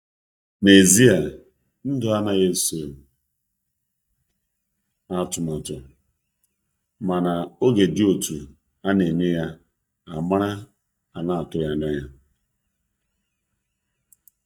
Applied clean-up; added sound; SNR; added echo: neural mask model DeepFilterNet 3.